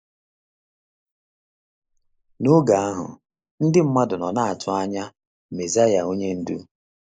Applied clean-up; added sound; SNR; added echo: neural mask model Resemble Enhance denoiser.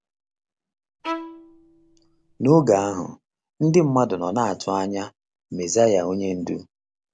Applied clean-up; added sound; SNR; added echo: none; Bowed string instrument; 14 dB; none.